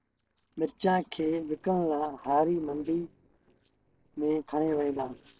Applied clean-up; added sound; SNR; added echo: neural separator model SepFormer DNS4.